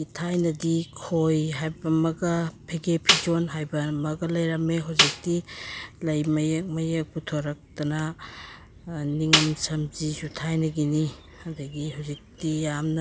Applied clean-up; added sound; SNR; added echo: none; Snare drum; 1 dB; none.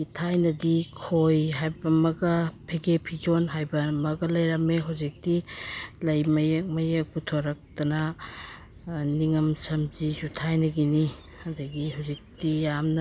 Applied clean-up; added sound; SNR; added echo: none; none; none; none.